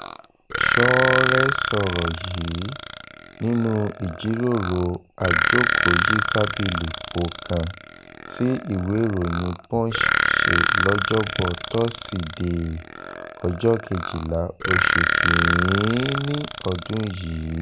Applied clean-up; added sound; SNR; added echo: none; Burping, eructation; 0 dB; none.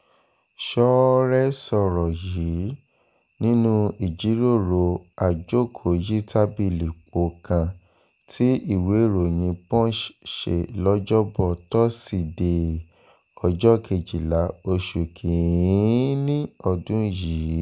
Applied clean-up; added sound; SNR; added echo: none; none; none; none.